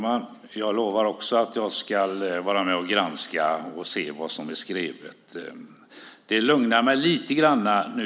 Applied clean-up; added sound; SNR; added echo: none; none; none; none.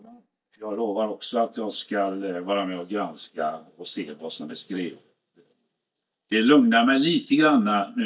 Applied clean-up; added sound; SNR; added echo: neural mask model DeepFilterNet 3.